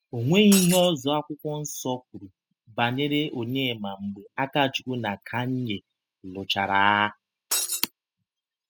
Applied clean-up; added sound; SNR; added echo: classical method spectral subtraction.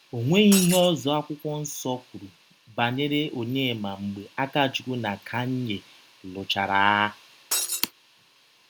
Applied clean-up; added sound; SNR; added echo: none; Shatter; 2 dB; none.